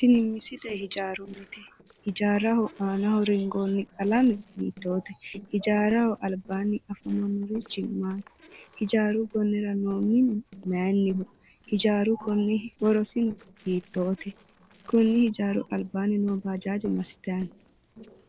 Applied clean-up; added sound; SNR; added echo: neural separator model SepFormer DNS4.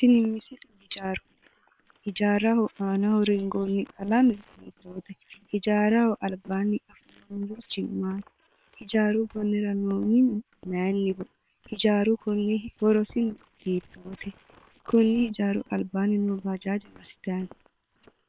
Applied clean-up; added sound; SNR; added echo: neural separator model SepFormer WHAM!.